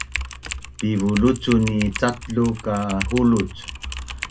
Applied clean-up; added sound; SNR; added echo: none; Typing; 9 dB; none.